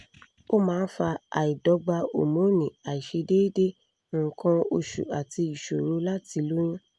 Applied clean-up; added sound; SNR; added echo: none; none; none; none.